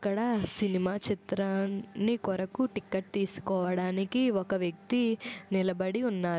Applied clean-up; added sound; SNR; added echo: none; none; none; none.